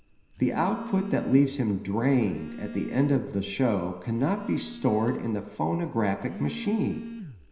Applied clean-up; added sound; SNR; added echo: none; Telephone; 14 dB; reverberation time 0.9 s.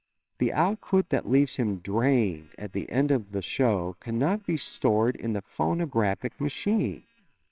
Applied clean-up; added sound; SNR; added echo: neural separator model SepFormer WHAMR!.